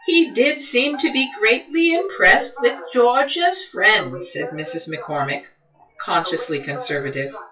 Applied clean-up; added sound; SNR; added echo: classical method WPE with log-MMSE.